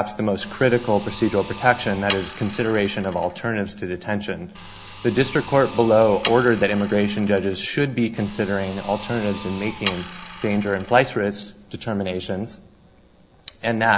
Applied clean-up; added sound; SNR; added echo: none; Sawing; 14 dB; none.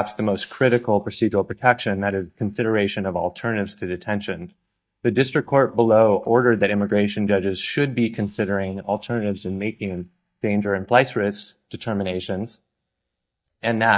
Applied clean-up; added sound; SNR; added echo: neural mask model DeepFilterNet 3.